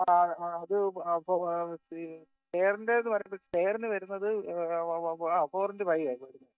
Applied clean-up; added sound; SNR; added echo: neural mask model DeepFilterNet 3.